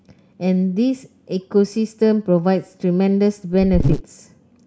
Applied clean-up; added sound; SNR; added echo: none; Buzz; 0 dB; none.